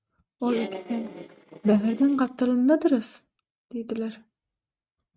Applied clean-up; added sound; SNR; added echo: neural mask model RNNoise.